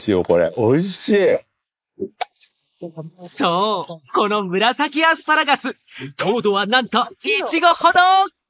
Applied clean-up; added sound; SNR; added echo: neural mask model Resemble Enhance denoiser.